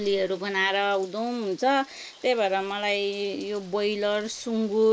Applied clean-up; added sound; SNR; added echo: neural mask model Resemble Enhance denoiser.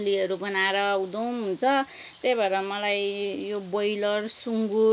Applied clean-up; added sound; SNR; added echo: none; none; none; none.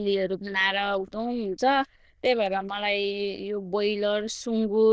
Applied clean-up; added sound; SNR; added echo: neural diffusion model UNIVERSE++.